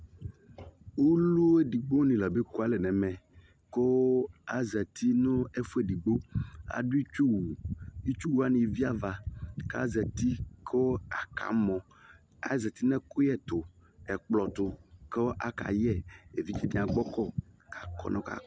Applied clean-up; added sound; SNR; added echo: none; none; none; none.